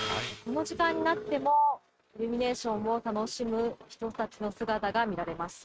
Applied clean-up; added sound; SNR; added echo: neural mask model RNNoise.